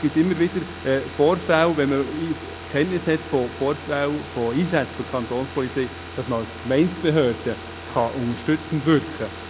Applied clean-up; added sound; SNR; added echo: none; Car; 13 dB; none.